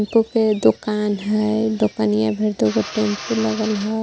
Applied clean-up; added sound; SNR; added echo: none; Drill; 18 dB; none.